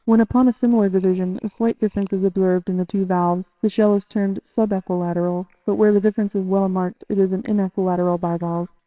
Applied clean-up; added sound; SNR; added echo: neural separator model SepFormer WHAMR!.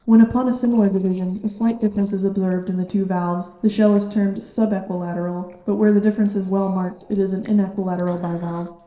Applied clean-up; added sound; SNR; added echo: neural separator model SepFormer DNS4.